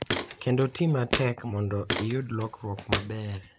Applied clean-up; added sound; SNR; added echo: none; Walk, footsteps; 6 dB; none.